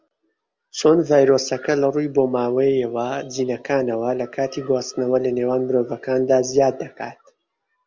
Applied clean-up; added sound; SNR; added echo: none; none; none; none.